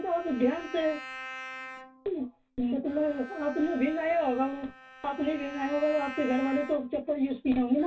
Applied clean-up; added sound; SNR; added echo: none; Bowed string instrument; 15 dB; reverberation time 0.2 s.